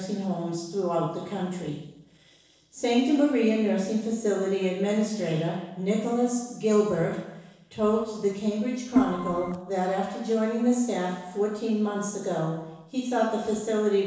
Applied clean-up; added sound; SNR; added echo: neural separator model SepFormer DNS4.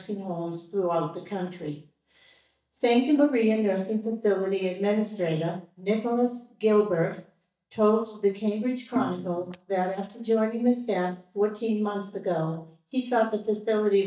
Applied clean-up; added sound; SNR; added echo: neural mask model DeepFilterNet 3.